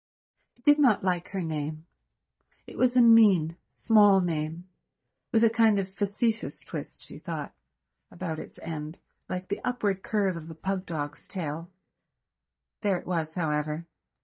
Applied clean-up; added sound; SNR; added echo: neural mask model DeepFilterNet 3.